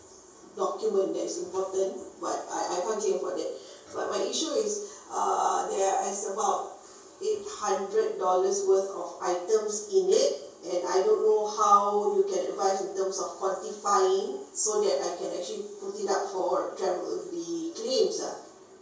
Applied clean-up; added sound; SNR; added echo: none; none; none; reverberation time 0.6 s.